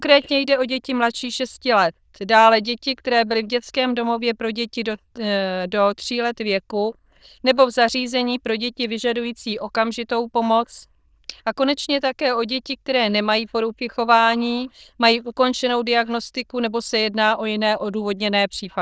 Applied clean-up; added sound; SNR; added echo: neural diffusion model UNIVERSE++.